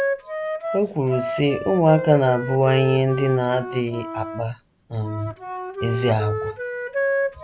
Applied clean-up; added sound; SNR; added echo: none; Wind instrument, woodwind instrument; 6 dB; none.